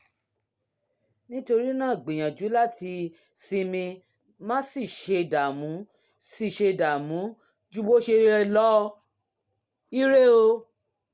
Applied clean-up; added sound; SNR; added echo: none; none; none; none.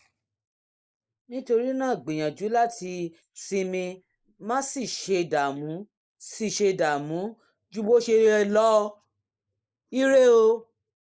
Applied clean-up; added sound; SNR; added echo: neural mask model Resemble Enhance denoiser.